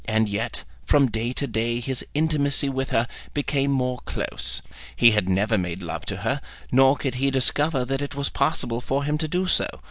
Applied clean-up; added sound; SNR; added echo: none; none; none; none.